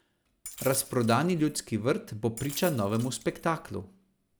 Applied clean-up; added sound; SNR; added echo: none; Glass; 16 dB; none.